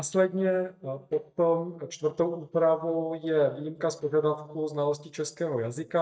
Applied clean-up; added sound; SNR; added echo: neural mask model DeepFilterNet 3.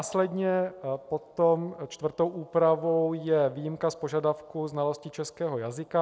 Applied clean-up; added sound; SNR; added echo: none; none; none; none.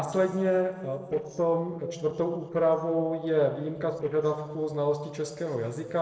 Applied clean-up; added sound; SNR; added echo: neural separator model SepFormer DNS4.